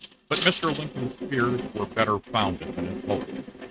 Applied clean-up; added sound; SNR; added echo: neural mask model RNNoise.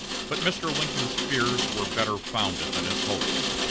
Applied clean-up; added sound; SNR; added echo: none; Rain; -2 dB; none.